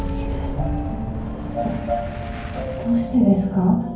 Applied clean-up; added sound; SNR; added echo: none; Boom; 7 dB; reverberation time 0.9 s.